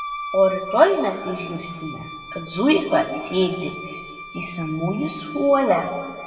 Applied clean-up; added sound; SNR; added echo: none; Wind instrument, woodwind instrument; 13 dB; reverberation time 1.7 s.